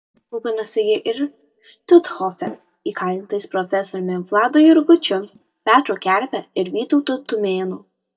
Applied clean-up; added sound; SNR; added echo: neural mask model DeepFilterNet 3.